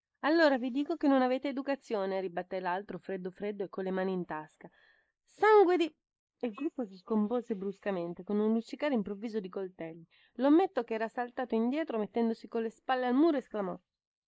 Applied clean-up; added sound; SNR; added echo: neural mask model Resemble Enhance denoiser.